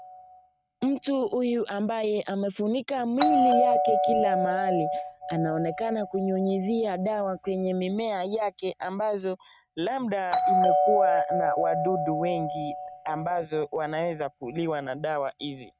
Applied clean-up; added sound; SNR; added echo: neural mask model RNNoise.